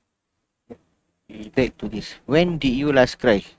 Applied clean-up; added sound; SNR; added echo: neural mask model RNNoise.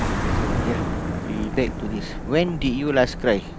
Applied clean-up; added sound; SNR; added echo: none; Car passing by; 1 dB; none.